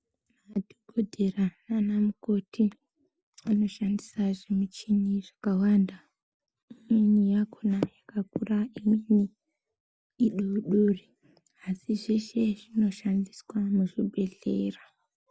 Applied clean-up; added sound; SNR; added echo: none; none; none; none.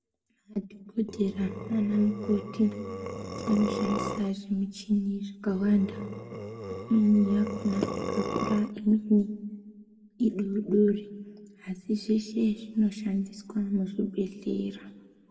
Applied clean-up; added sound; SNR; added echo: none; Burping, eructation; 7 dB; reverberation time 1.0 s.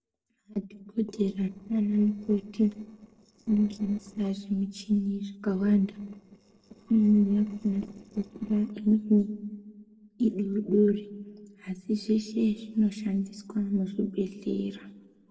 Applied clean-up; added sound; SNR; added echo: neural separator model SepFormer DNS4.